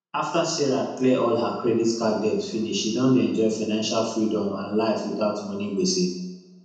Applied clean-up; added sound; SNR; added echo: none; none; none; reverberation time 0.9 s.